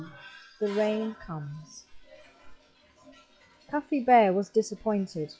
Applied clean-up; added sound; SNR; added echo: classical method log-MMSE.